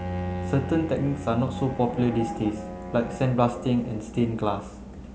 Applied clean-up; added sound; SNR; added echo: none; Bowed string instrument; 9 dB; none.